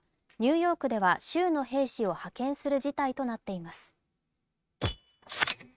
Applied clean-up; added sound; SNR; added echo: neural mask model RNNoise.